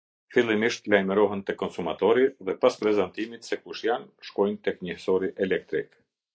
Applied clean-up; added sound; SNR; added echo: neural mask model Resemble Enhance denoiser.